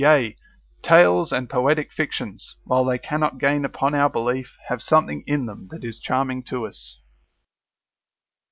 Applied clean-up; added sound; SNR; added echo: none; none; none; none.